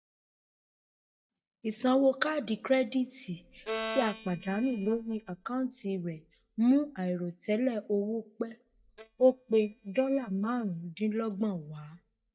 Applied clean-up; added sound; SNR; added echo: neural mask model DeepFilterNet 3.